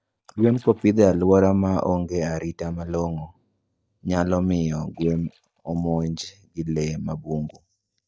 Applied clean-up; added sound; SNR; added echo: neural mask model DeepFilterNet 3.